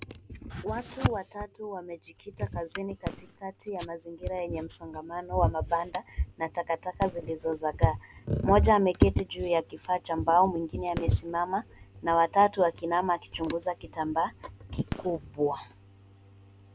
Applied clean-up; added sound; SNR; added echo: none; Fireworks; 19 dB; none.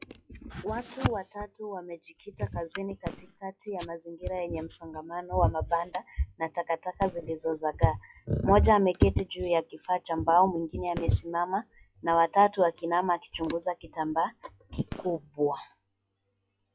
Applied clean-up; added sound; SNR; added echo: classical method log-MMSE.